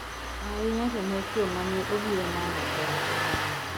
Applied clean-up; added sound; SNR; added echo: none; Engine starting; 0 dB; none.